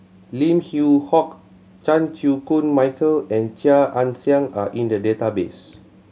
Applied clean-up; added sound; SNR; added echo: none; none; none; none.